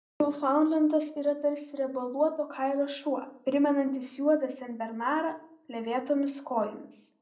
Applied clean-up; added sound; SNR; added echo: none; none; none; reverberation time 0.5 s.